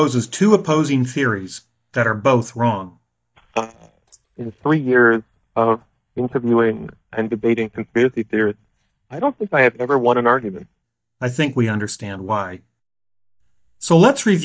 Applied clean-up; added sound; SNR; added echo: neural mask model DeepFilterNet 3.